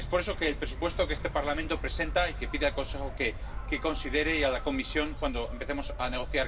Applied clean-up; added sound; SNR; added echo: none; Insect; 5 dB; reverberation time 0.1 s.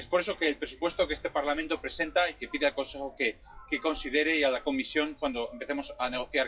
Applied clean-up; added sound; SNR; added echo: classical method WPE with log-MMSE.